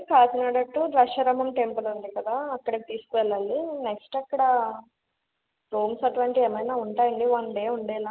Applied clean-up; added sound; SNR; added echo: none; none; none; none.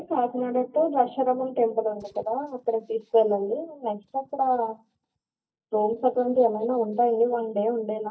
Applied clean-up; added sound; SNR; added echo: neural mask model DeepFilterNet 3.